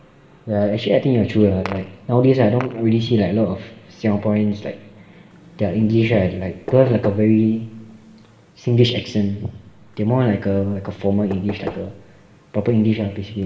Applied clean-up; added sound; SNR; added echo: none; Knock / Wood; 18 dB; reverberation time 1.2 s.